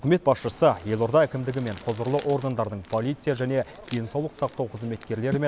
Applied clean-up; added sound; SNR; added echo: none; Crumpling, crinkling; 19 dB; none.